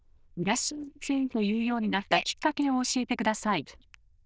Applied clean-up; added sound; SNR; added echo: neural diffusion model UNIVERSE++.